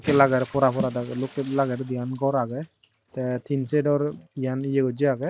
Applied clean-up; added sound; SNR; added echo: none; Bathtub (filling or washing) / Splash, splatter + Snare drum; 16 dB; none.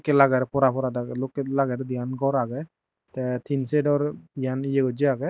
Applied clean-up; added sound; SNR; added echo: none; none; none; none.